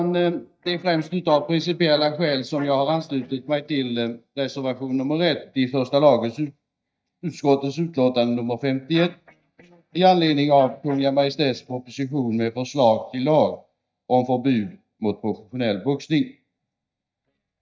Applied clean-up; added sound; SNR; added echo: neural mask model DeepFilterNet 3.